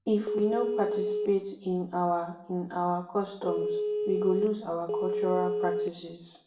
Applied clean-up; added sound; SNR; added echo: none; Telephone; -1 dB; reverberation time 0.7 s.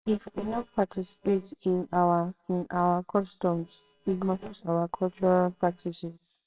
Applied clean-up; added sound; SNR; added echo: neural separator model SepFormer WHAMR!.